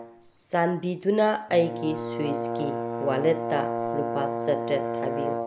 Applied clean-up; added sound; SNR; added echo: none; Brass instrument; 3 dB; none.